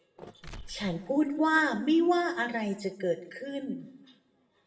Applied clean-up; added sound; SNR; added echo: none; Mechanisms; 20 dB; reverberation time 0.7 s.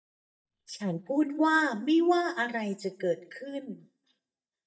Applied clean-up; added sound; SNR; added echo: neural mask model DeepFilterNet 3.